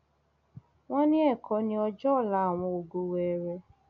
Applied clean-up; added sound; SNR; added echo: none; none; none; none.